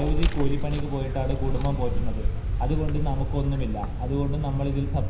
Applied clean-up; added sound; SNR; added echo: none; Vehicle; -4 dB; reverberation time 0.9 s.